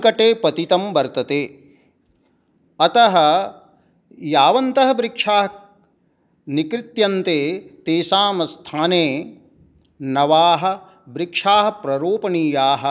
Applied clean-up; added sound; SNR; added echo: none; none; none; none.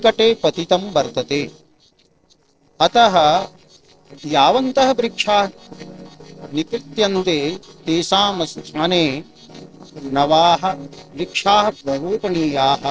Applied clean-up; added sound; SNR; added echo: neural separator model SepFormer DNS4.